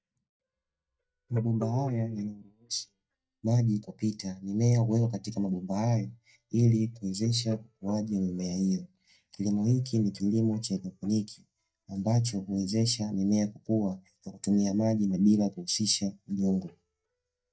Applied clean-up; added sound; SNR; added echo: neural mask model DeepFilterNet 3.